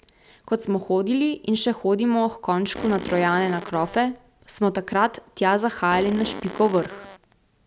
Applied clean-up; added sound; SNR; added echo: none; Fart; 12 dB; none.